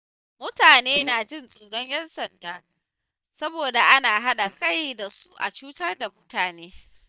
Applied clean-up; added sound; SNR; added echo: neural mask model DeepFilterNet 3.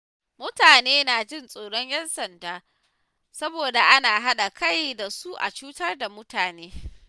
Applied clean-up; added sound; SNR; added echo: none; none; none; none.